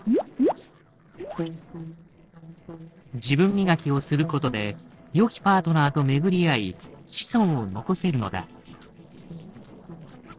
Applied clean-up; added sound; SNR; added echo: neural separator model SepFormer DNS4.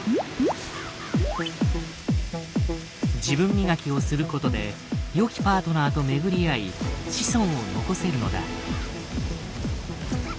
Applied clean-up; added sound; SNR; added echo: none; Fire; 19 dB; none.